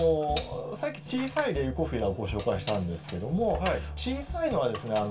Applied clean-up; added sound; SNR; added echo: none; Dishes, pots, and pans; 16 dB; reverberation time 0.2 s.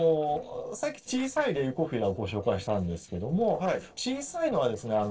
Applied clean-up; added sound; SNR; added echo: neural separator model SepFormer DNS4.